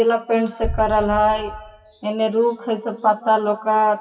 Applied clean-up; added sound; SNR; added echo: classical method WPE with log-MMSE.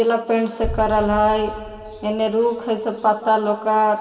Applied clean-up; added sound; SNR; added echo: none; Boom; 14 dB; reverberation time 2.3 s.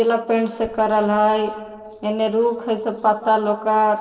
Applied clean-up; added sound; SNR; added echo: neural separator model SepFormer DNS4.